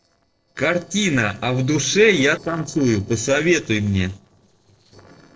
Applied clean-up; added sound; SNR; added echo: neural separator model SepFormer DNS4.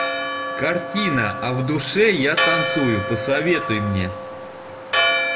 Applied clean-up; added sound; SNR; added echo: none; Church bell; 2 dB; reverberation time 0.9 s.